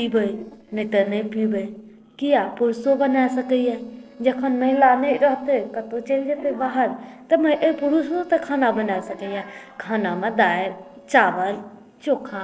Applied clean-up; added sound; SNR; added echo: neural separator model SepFormer DNS4.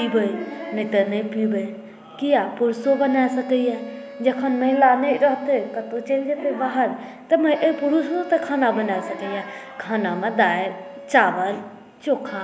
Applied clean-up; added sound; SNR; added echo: none; Wind instrument, woodwind instrument; 18 dB; none.